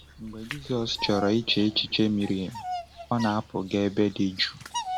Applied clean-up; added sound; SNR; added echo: none; Bird vocalization, bird call, bird song; 11 dB; none.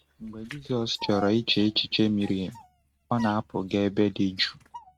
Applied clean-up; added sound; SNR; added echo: neural mask model RNNoise.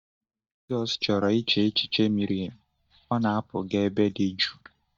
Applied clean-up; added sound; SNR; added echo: neural mask model DeepFilterNet 3.